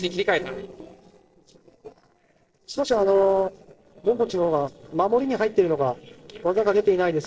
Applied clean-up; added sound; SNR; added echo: neural separator model SepFormer DNS4.